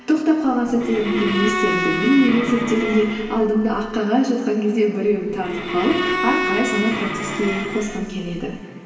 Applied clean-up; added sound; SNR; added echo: none; Bowed string instrument; 5 dB; reverberation time 2.3 s.